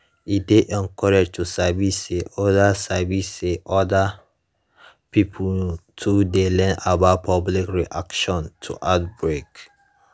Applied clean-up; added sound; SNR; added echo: none; none; none; none.